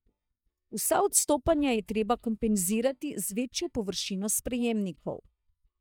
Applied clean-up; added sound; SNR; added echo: neural mask model DeepFilterNet 3.